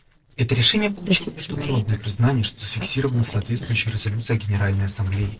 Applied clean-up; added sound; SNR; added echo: neural separator model SepFormer DNS4.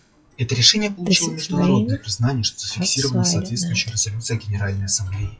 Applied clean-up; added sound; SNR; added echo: classical method WPE with log-MMSE.